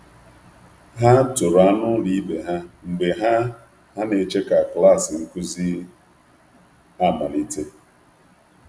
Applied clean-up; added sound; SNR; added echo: none; none; none; none.